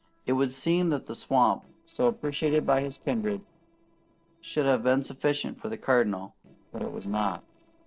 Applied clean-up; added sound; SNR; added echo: neural separator model SepFormer DNS4.